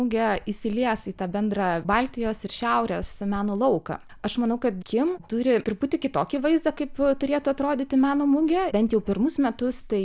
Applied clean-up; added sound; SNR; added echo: none; Writing; 19 dB; none.